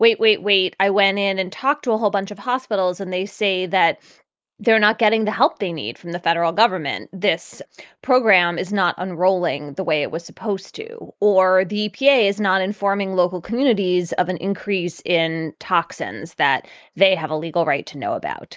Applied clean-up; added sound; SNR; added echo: neural mask model Resemble Enhance denoiser.